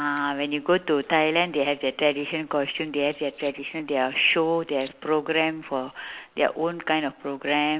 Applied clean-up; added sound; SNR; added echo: neural separator model SepFormer DNS4.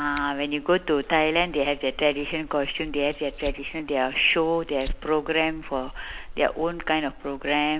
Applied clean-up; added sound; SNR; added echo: none; Fire; 13 dB; none.